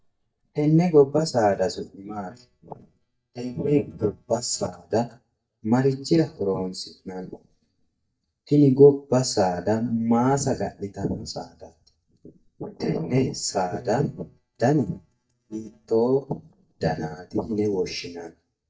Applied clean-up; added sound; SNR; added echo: neural mask model DeepFilterNet 3.